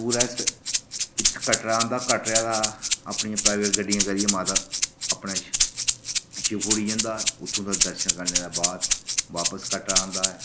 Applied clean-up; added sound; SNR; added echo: none; Rattle (instrument); -4 dB; none.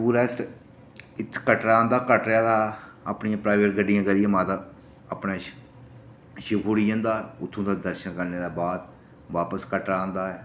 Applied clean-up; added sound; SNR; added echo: none; none; none; none.